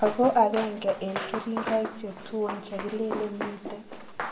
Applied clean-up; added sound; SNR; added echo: none; Run; 8 dB; reverberation time 0.9 s.